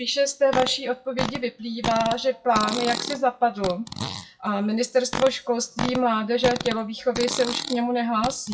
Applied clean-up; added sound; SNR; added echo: classical method WPE with log-MMSE.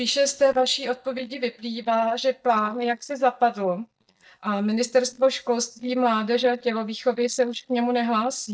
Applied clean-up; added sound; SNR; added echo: neural mask model DeepFilterNet 3.